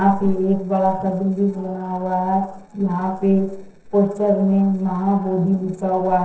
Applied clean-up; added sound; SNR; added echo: neural separator model SepFormer DNS4.